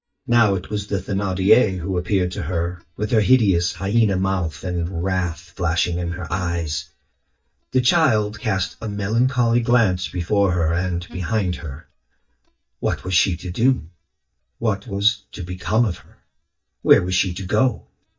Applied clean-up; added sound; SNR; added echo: neural mask model DeepFilterNet 3.